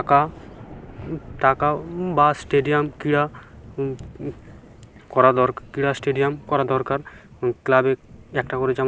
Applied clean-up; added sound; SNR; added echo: none; Thunder / Rain; 19 dB; none.